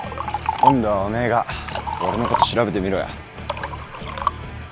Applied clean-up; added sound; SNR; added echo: none; Liquid; 1 dB; none.